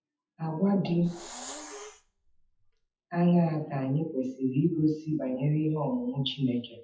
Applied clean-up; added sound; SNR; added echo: classical method WPE with log-MMSE.